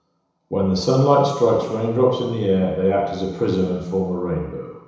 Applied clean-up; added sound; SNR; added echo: none; none; none; reverberation time 1.0 s.